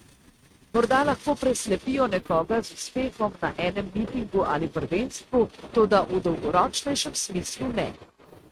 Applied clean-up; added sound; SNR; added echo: neural mask model RNNoise.